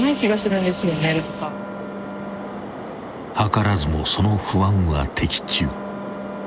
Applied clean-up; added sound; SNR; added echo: none; Wind instrument, woodwind instrument; 13 dB; none.